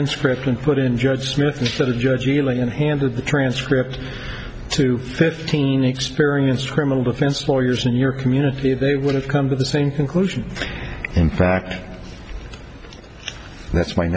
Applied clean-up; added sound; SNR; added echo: none; none; none; none.